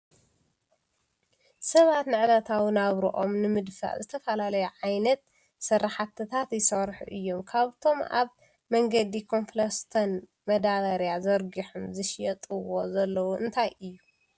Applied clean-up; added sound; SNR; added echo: none; none; none; none.